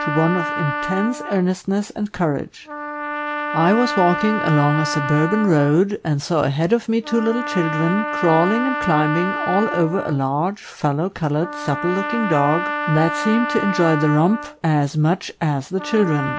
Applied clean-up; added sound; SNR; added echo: none; Trumpet; 7 dB; none.